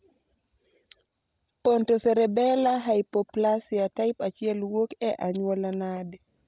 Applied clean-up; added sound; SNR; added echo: none; none; none; none.